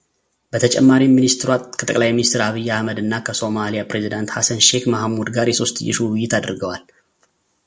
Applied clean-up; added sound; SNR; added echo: none; none; none; none.